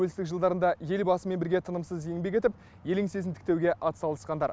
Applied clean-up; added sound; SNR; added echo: none; none; none; none.